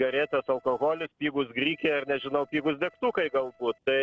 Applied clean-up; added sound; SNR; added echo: neural separator model SepFormer DNS4.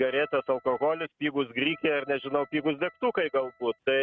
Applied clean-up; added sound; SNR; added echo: neural mask model RNNoise.